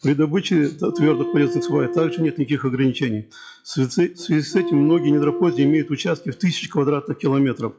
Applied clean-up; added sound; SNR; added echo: classical method log-MMSE.